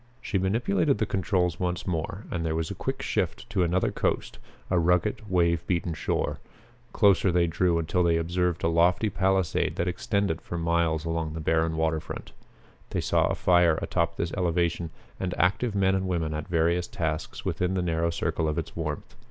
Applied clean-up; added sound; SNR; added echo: none; none; none; none.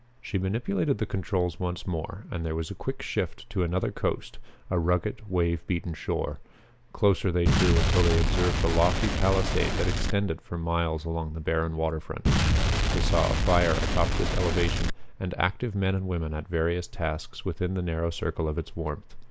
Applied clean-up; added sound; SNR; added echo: none; Explosion; -3 dB; none.